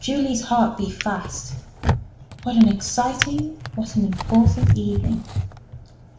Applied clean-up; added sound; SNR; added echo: none; Drawer open or close; 3 dB; reverberation time 0.6 s.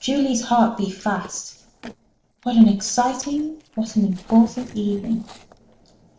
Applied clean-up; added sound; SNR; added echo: neural separator model SepFormer DNS4.